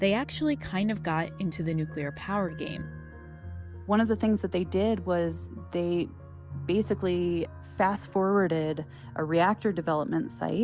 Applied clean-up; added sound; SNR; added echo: none; none; none; none.